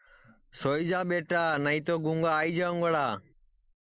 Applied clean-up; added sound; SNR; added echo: neural mask model Resemble Enhance denoiser.